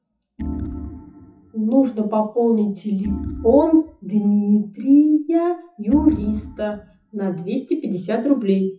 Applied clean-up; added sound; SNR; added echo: classical method WPE with log-MMSE.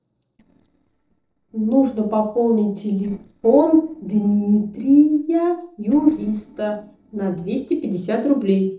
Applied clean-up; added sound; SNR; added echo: neural separator model SepFormer DNS4.